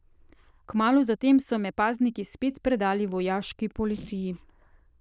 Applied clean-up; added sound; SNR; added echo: neural diffusion model UNIVERSE++.